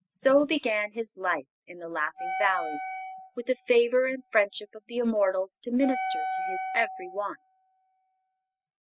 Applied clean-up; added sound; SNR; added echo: classical method spectral subtraction.